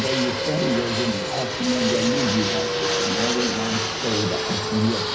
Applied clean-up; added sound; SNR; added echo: none; Fixed-wing aircraft, airplane; -1 dB; reverberation time 0.4 s.